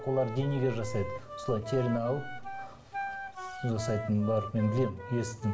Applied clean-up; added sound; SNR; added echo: none; Wind instrument, woodwind instrument; 9 dB; reverberation time 2.1 s.